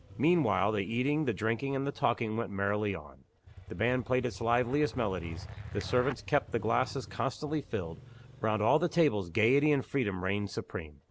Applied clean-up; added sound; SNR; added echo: none; Motorcycle + Zipper (clothing); 17 dB; none.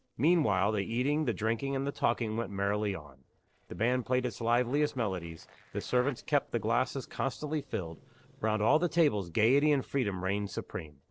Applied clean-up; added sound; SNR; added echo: neural separator model SepFormer DNS4.